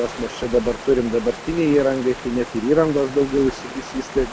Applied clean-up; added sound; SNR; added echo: none; Water; 14 dB; none.